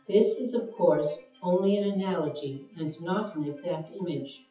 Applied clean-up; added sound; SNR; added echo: classical method WPE with log-MMSE.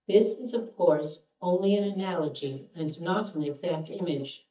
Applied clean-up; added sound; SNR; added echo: neural mask model DeepFilterNet 3.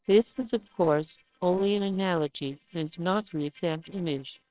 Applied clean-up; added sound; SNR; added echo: neural separator model SepFormer WHAMR!.